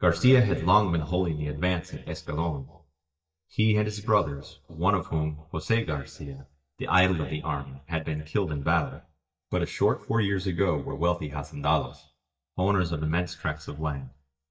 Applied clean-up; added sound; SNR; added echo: neural mask model DeepFilterNet 3.